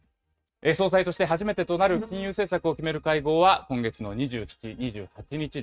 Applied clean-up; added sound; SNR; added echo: neural mask model RNNoise.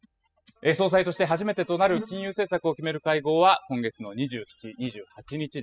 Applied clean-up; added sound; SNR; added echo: classical method spectral subtraction.